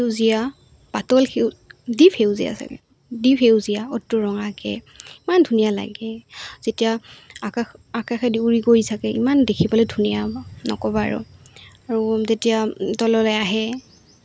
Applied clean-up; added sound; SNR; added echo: none; none; none; none.